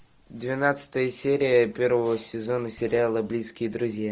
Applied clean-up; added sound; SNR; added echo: none; none; none; none.